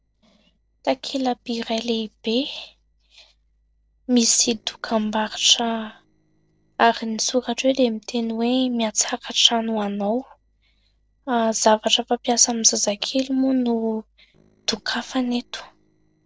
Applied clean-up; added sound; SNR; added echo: neural separator model SepFormer DNS4.